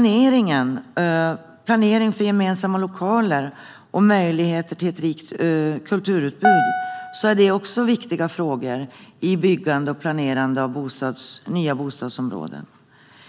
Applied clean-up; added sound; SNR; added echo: none; Piano; 2 dB; none.